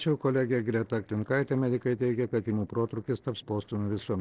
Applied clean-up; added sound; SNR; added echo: neural separator model SepFormer DNS4.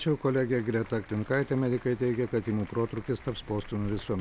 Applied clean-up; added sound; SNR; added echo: none; Zipper (clothing) + Applause; 18 dB; none.